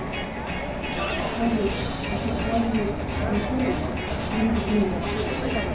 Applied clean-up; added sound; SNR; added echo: none; Crowd; 0 dB; reverberation time 0.9 s.